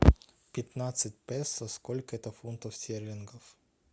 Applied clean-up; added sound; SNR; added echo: none; none; none; none.